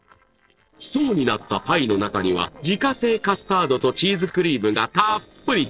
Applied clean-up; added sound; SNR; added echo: neural separator model SepFormer DNS4.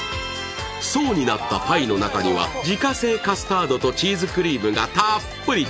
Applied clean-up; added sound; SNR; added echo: none; none; none; none.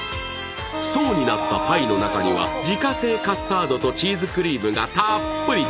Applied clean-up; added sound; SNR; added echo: none; Wind instrument, woodwind instrument; 6 dB; none.